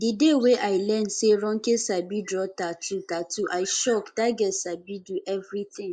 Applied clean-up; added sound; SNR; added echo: neural mask model Resemble Enhance denoiser.